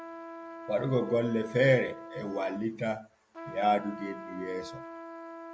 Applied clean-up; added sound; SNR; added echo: none; Trumpet; 13 dB; none.